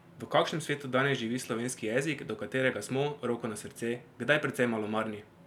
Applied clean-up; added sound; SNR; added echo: none; none; none; none.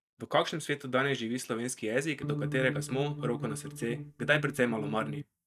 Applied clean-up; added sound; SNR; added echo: neural mask model DeepFilterNet 3.